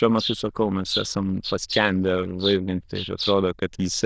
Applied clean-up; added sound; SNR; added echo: neural diffusion model UNIVERSE++.